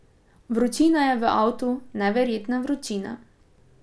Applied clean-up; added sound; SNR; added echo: none; none; none; none.